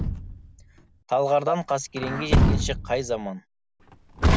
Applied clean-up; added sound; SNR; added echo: none; Truck; -3 dB; none.